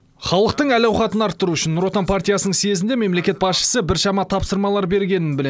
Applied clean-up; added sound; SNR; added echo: none; none; none; none.